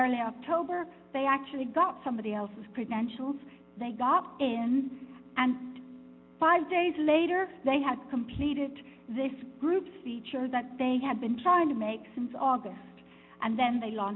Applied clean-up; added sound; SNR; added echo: none; none; none; none.